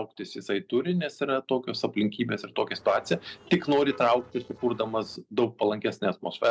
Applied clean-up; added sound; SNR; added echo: neural separator model SepFormer DNS4.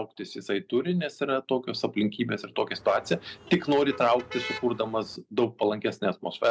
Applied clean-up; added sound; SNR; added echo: none; Motor vehicle (road); 14 dB; none.